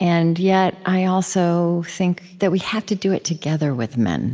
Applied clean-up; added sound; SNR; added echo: none; none; none; none.